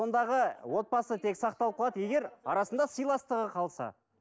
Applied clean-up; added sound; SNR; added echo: none; none; none; none.